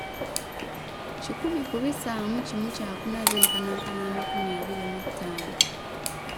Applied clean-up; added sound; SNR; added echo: none; Walk, footsteps / Subway, metro, underground + Cutlery, silverware / Tap; -2 dB; none.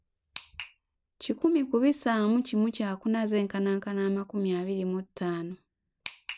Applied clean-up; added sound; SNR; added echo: none; none; none; none.